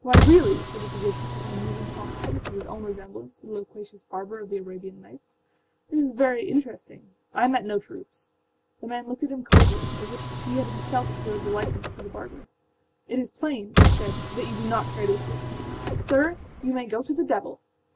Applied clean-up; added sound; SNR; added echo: none; Car; -4 dB; none.